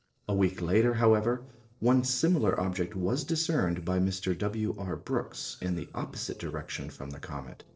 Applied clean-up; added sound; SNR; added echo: neural separator model SepFormer DNS4.